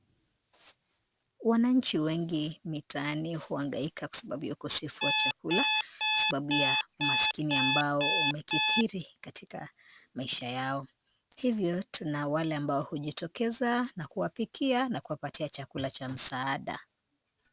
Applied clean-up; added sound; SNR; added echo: none; Alarm; -3 dB; none.